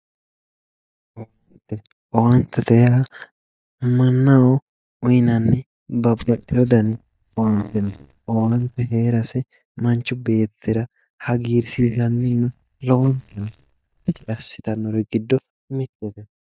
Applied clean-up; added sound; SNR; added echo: neural mask model DeepFilterNet 3.